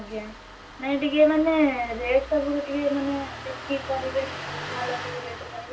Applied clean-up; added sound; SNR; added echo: none; Engine starting; 11 dB; reverberation time 0.2 s.